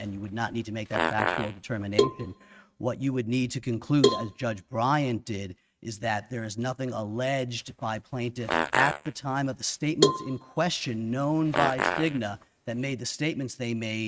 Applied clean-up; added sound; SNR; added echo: neural mask model RNNoise.